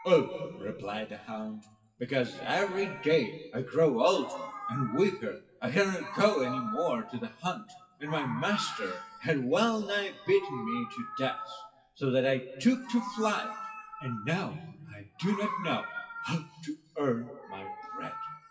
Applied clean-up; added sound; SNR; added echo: classical method WPE with log-MMSE.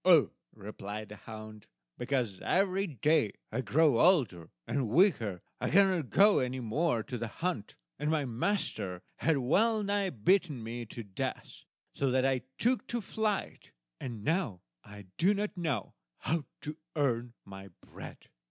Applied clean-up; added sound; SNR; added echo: none; none; none; none.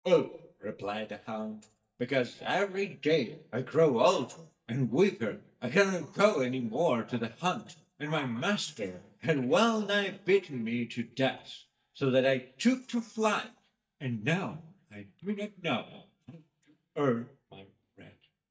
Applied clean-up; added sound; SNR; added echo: neural mask model DeepFilterNet 3.